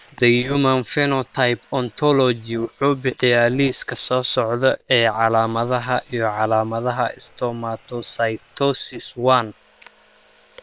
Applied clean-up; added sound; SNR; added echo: neural separator model SepFormer WHAM!.